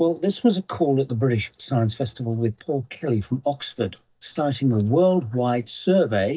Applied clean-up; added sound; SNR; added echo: neural mask model DeepFilterNet 3.